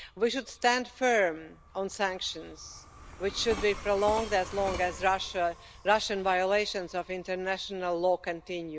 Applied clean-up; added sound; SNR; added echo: none; Train; 15 dB; none.